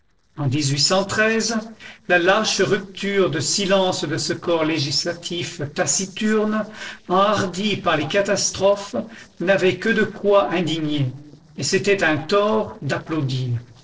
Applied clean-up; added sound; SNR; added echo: neural separator model SepFormer DNS4.